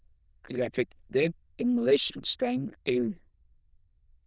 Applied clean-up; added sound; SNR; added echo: neural diffusion model UNIVERSE++.